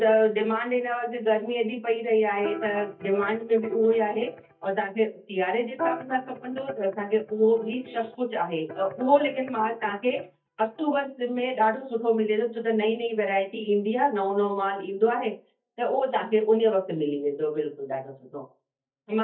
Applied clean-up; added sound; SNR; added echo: neural mask model DeepFilterNet 3.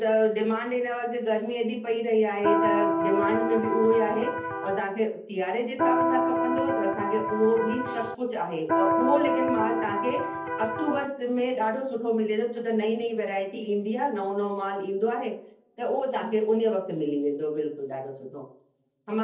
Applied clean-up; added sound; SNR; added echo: none; Electric guitar; -1 dB; reverberation time 0.7 s.